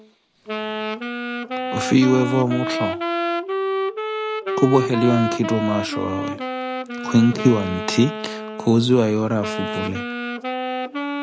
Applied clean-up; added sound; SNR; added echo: none; Wind instrument, woodwind instrument; 4 dB; none.